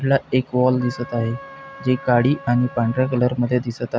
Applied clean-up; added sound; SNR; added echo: none; Trumpet; 19 dB; none.